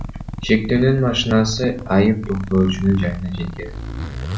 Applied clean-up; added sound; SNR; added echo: none; Zipper (clothing); 11 dB; none.